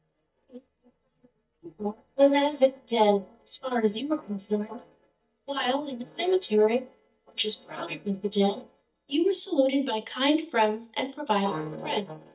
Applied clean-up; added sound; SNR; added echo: neural mask model DeepFilterNet 3.